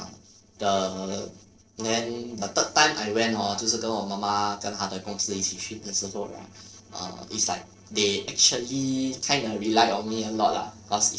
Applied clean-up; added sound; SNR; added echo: neural separator model SepFormer DNS4.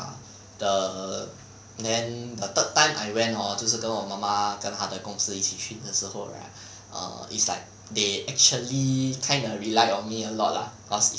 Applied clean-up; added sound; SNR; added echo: none; none; none; none.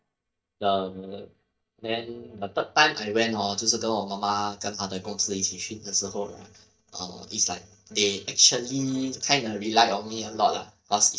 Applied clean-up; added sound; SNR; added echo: neural mask model DeepFilterNet 3.